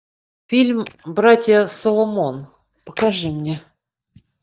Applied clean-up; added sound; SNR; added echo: neural mask model DeepFilterNet 3.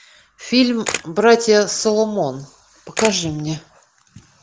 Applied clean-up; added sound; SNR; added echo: none; Camera; 12 dB; none.